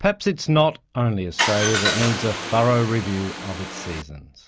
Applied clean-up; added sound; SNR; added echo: none; Car; 4 dB; none.